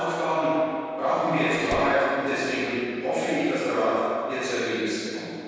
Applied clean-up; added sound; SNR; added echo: none; Slam; 15 dB; reverberation time 2.2 s.